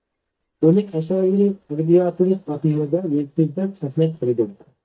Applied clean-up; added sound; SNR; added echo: neural mask model DeepFilterNet 3.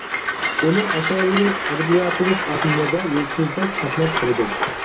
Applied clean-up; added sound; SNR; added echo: none; Train; 2 dB; reverberation time 0.2 s.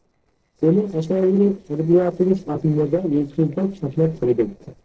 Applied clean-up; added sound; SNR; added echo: neural separator model SepFormer DNS4.